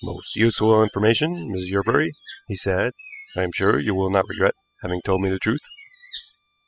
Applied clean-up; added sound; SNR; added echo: classical method spectral subtraction.